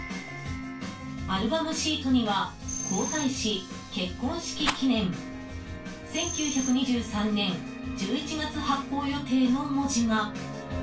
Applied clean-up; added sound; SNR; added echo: none; Rattle; 6 dB; reverberation time 0.2 s.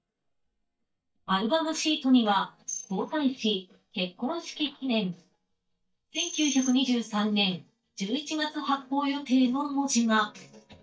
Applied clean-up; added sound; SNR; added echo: neural mask model DeepFilterNet 3.